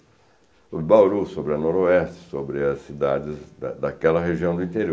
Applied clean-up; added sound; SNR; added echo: none; none; none; none.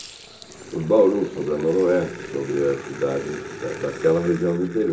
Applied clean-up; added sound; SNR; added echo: none; Growling; 13 dB; reverberation time 0.2 s.